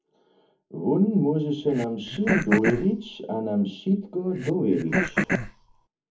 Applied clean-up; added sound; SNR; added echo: none; Cough; 3 dB; reverberation time 0.3 s.